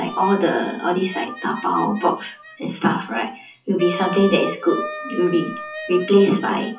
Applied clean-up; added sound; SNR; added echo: classical method WPE with log-MMSE.